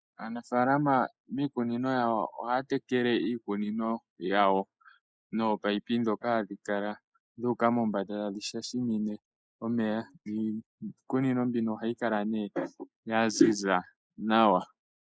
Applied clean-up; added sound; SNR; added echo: neural mask model Resemble Enhance denoiser.